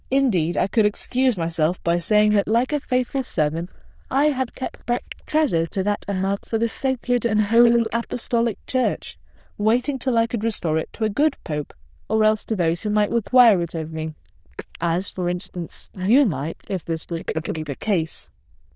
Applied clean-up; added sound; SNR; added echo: neural diffusion model UNIVERSE++.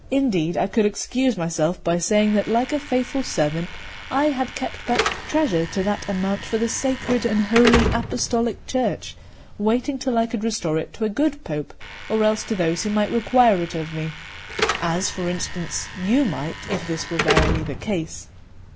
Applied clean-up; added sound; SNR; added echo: none; Slam / Alarm; 8 dB; none.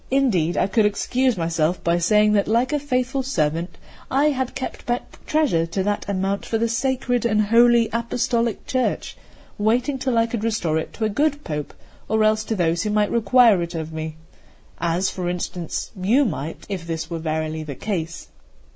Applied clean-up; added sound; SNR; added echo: none; none; none; none.